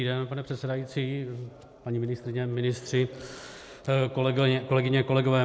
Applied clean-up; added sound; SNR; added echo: none; none; none; none.